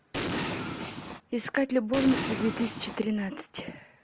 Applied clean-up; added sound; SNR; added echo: none; Explosion; 3 dB; none.